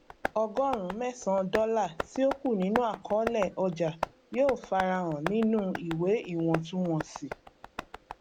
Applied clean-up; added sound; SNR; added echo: none; Tap; 10 dB; none.